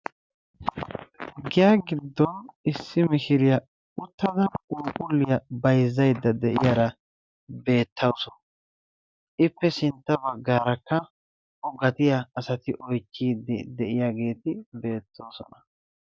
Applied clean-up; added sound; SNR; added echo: none; none; none; none.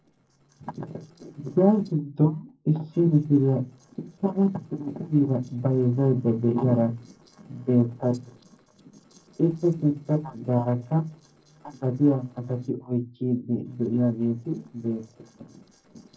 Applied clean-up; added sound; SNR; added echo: neural separator model SepFormer DNS4.